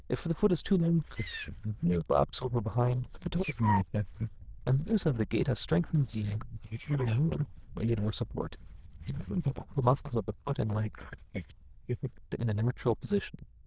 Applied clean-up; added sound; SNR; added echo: neural diffusion model UNIVERSE++.